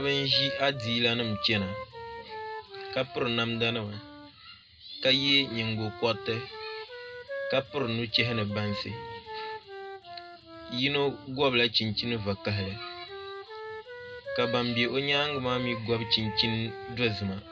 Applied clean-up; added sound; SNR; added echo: none; Wind instrument, woodwind instrument; 11 dB; reverberation time 0.2 s.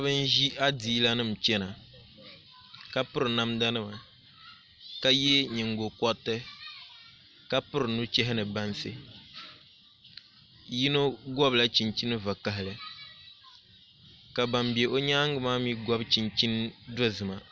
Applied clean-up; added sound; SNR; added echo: none; none; none; none.